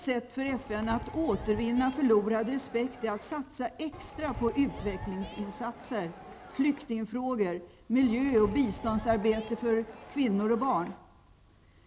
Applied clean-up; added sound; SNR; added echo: none; Crowd; 13 dB; none.